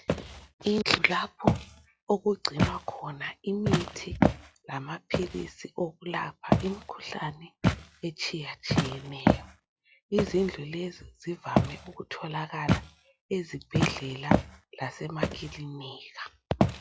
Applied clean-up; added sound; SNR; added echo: classical method log-MMSE.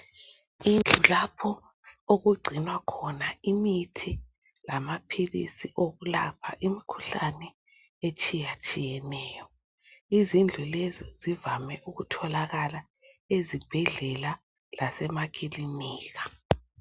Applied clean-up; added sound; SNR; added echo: none; none; none; none.